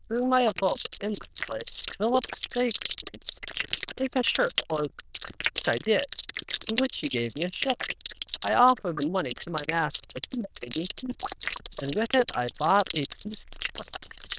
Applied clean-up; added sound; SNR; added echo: neural diffusion model UNIVERSE++.